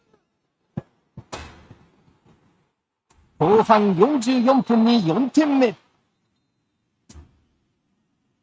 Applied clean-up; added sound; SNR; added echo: neural mask model RNNoise.